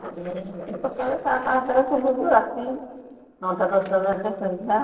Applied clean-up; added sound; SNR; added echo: neural separator model SepFormer DNS4.